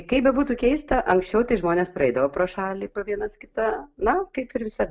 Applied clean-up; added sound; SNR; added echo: none; none; none; none.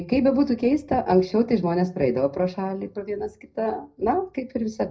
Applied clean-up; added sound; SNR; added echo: none; none; none; reverberation time 0.4 s.